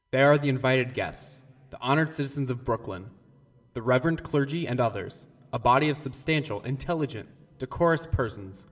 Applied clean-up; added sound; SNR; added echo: none; none; none; reverberation time 2.3 s.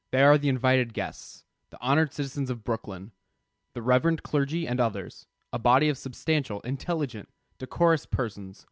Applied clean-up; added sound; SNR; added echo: none; none; none; none.